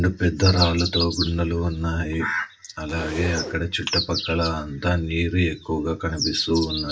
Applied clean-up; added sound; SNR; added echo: none; Zipper (clothing); 15 dB; reverberation time 0.2 s.